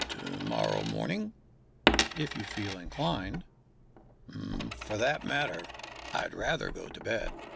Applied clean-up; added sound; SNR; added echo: none; Coin (dropping); 2 dB; none.